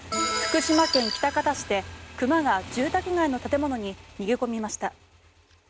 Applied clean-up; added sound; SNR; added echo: none; Motorcycle / Engine; 17 dB; none.